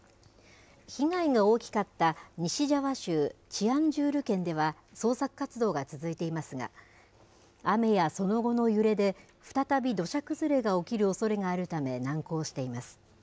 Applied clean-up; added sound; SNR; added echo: none; none; none; none.